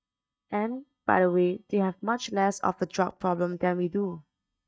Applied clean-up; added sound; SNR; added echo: neural mask model DeepFilterNet 3.